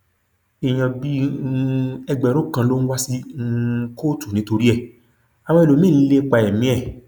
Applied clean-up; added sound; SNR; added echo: none; none; none; none.